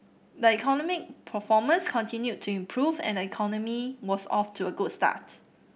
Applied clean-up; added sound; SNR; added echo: none; none; none; none.